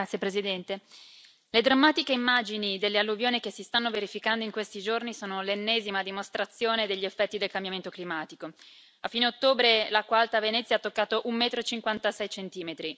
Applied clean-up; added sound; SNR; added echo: none; none; none; none.